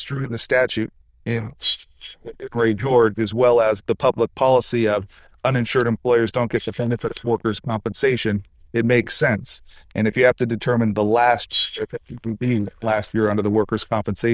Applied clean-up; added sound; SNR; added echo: neural diffusion model UNIVERSE++.